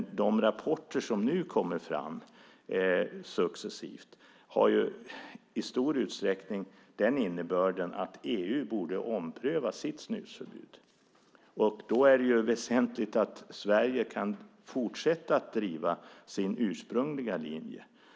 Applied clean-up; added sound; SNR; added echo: none; none; none; none.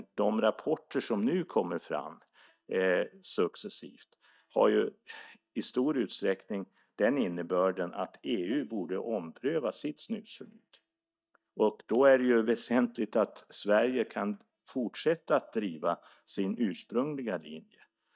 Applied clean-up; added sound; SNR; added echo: neural mask model DeepFilterNet 3.